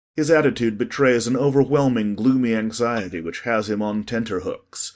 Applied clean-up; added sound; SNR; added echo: neural mask model DeepFilterNet 3.